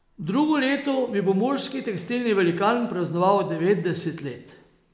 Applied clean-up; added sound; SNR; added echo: none; none; none; none.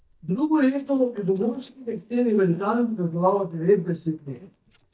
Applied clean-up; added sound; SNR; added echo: neural mask model DeepFilterNet 3.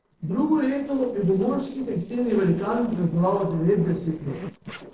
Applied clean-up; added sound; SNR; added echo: neural separator model SepFormer DNS4.